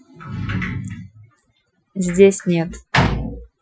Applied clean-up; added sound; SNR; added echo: classical method Wiener filter.